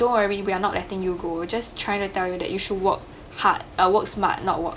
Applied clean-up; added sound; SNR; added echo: none; none; none; none.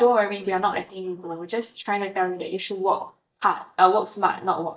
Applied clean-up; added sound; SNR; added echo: neural mask model DeepFilterNet 3.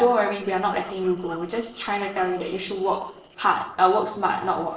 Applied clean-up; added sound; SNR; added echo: neural separator model SepFormer DNS4.